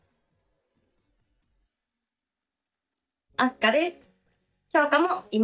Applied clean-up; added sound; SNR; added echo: neural mask model DeepFilterNet 3.